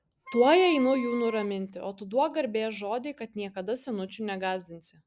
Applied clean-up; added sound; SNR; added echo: none; Wind instrument, woodwind instrument; 14 dB; none.